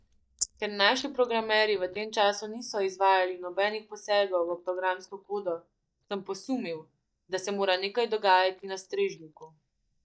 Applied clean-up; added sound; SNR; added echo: neural mask model DeepFilterNet 3.